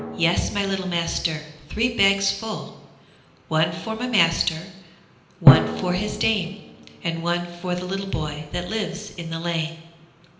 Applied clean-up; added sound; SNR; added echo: none; Drum; 2 dB; reverberation time 0.9 s.